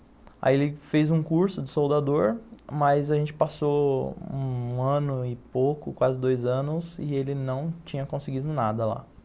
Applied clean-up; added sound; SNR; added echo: none; none; none; none.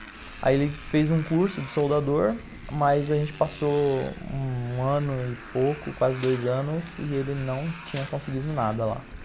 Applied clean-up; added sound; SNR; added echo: none; Crushing + Motorcycle; 15 dB; none.